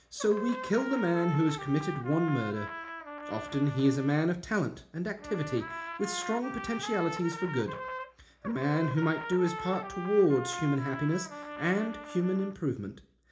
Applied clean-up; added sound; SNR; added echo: none; Trumpet; 10 dB; reverberation time 0.4 s.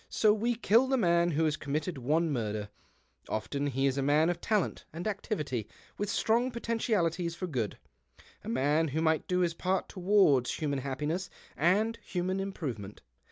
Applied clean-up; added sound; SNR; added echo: none; none; none; none.